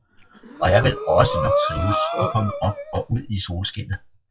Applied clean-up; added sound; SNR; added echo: classical method WPE with log-MMSE.